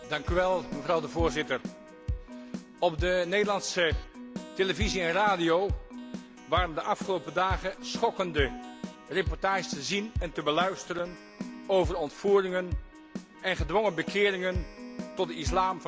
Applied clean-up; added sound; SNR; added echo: none; Keyboard (musical); 8 dB; none.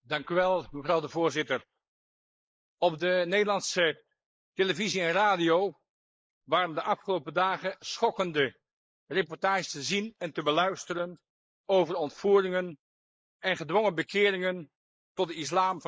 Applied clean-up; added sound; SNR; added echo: neural mask model Resemble Enhance denoiser.